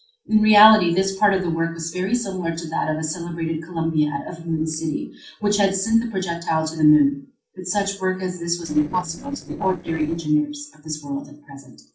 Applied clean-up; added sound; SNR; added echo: neural separator model SepFormer DNS4.